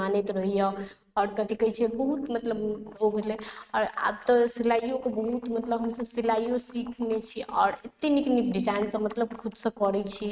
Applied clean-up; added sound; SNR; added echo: neural mask model RNNoise.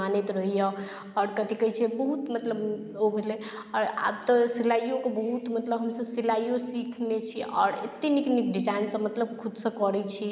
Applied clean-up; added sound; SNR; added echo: none; none; none; none.